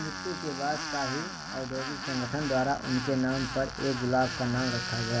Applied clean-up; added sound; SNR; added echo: none; Tools; 6 dB; none.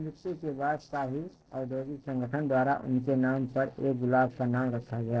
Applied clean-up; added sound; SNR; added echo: neural separator model SepFormer DNS4.